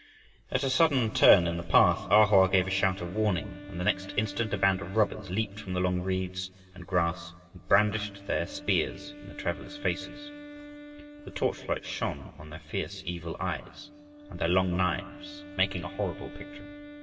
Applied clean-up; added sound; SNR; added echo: none; Wind instrument, woodwind instrument; 17 dB; reverberation time 2.9 s.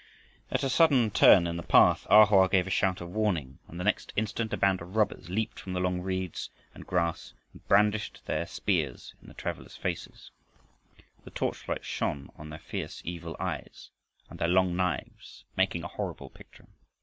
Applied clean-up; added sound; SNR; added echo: none; none; none; none.